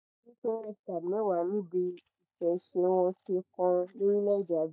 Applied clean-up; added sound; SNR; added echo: neural mask model DeepFilterNet 3.